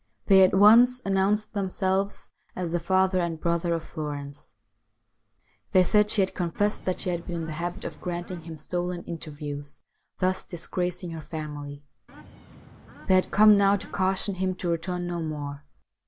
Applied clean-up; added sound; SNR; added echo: none; Bird / Fowl; 20 dB; none.